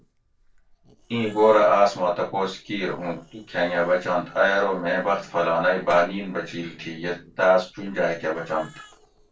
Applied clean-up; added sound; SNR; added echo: neural separator model SepFormer DNS4.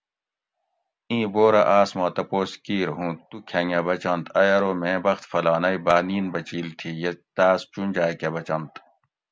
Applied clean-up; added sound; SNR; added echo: none; none; none; none.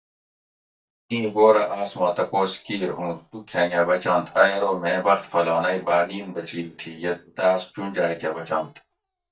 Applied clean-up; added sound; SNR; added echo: neural mask model DeepFilterNet 3.